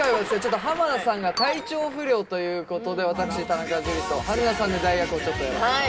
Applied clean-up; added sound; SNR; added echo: none; Thunder; 17 dB; reverberation time 0.3 s.